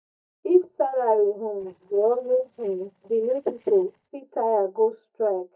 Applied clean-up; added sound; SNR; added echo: neural mask model DeepFilterNet 3.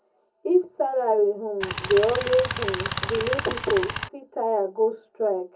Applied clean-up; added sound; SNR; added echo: none; Tools; 5 dB; reverberation time 0.4 s.